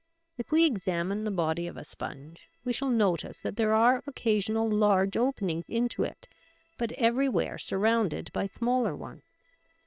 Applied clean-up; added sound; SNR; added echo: neural separator model SepFormer WHAM!.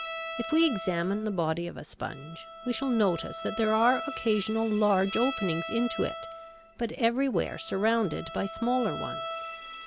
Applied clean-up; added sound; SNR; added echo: none; Bowed string instrument; 10 dB; none.